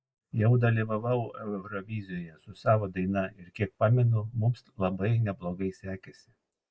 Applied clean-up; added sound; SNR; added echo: neural mask model Resemble Enhance denoiser.